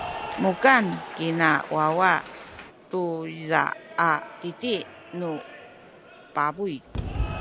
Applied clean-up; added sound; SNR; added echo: none; Applause / Cheering; 11 dB; none.